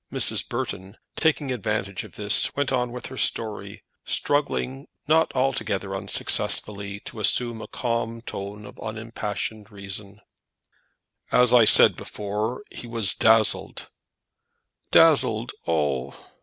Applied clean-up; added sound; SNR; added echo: none; none; none; none.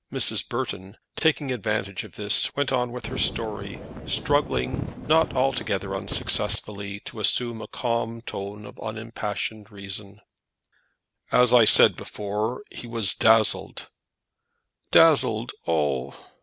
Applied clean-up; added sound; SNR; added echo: none; Wind; 10 dB; none.